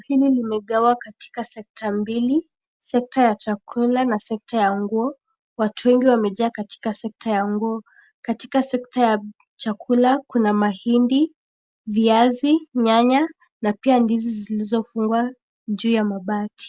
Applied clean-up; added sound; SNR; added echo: none; none; none; none.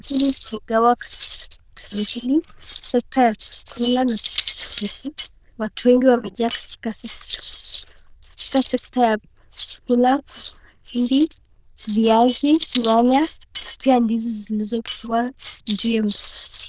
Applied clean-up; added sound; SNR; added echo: neural diffusion model UNIVERSE++.